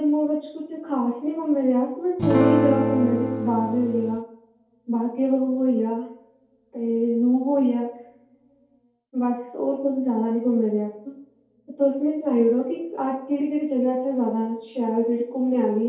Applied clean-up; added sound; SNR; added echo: none; Acoustic guitar / Strum; -1 dB; reverberation time 2.4 s.